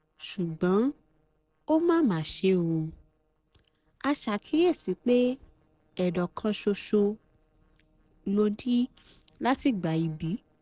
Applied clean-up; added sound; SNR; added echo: neural separator model SepFormer DNS4.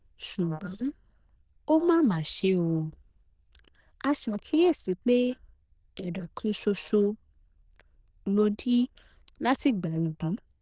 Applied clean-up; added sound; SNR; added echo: neural diffusion model UNIVERSE++.